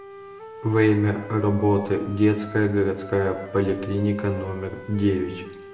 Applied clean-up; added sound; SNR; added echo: none; Wind instrument, woodwind instrument; 16 dB; reverberation time 0.7 s.